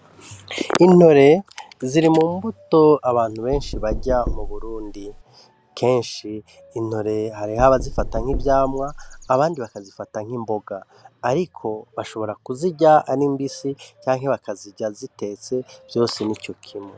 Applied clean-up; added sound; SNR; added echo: none; Knock; 7 dB; none.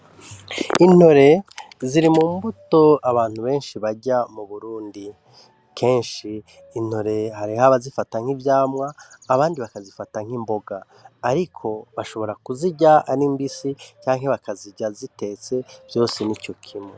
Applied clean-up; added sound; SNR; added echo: none; none; none; none.